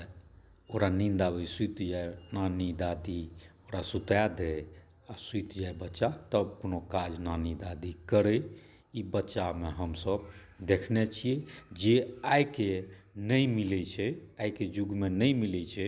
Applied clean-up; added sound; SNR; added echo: none; none; none; none.